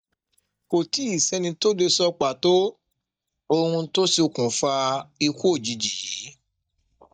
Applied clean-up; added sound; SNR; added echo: neural mask model DeepFilterNet 3.